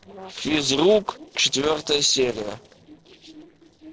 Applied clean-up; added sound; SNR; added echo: neural separator model SepFormer DNS4.